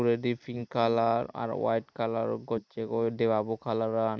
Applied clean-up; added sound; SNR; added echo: neural mask model Resemble Enhance denoiser.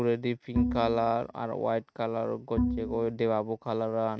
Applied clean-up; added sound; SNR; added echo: neural mask model RNNoise.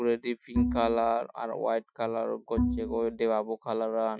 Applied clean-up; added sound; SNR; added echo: classical method Wiener filter.